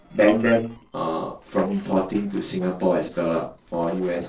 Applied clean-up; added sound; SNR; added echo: neural separator model SepFormer DNS4.